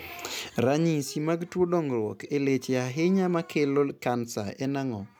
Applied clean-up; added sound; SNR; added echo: none; none; none; none.